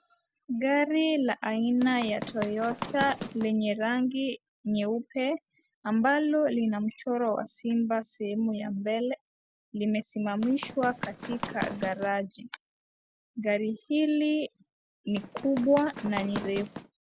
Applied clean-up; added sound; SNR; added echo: none; Run; 9 dB; none.